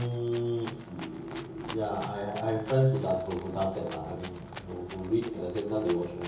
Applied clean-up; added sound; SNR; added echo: none; Rattle (instrument); 16 dB; reverberation time 0.7 s.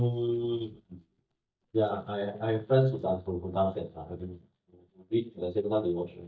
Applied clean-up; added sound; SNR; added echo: neural mask model DeepFilterNet 3.